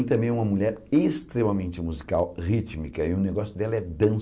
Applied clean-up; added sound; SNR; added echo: none; none; none; none.